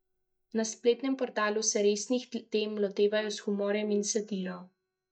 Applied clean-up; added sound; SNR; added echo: neural mask model DeepFilterNet 3.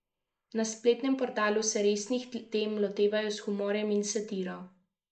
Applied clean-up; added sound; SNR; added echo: neural mask model Resemble Enhance denoiser.